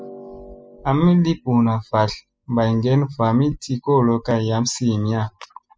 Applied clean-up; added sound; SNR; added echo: classical method spectral subtraction.